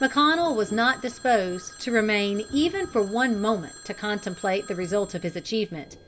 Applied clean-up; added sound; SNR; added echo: none; Thunder / Rain + Telephone; 18 dB; none.